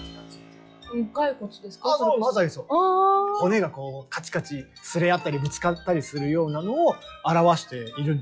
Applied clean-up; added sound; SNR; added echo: classical method log-MMSE.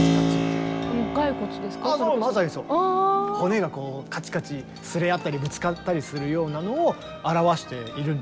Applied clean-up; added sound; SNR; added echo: none; Keyboard (musical); 5 dB; none.